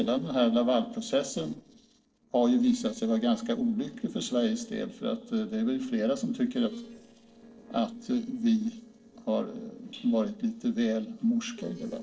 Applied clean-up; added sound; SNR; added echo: neural separator model SepFormer DNS4.